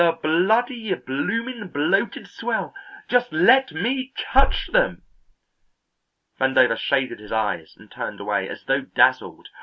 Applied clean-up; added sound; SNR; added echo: none; none; none; none.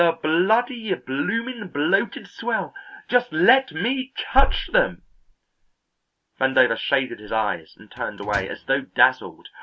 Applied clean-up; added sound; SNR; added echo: none; Microwave oven; 19 dB; none.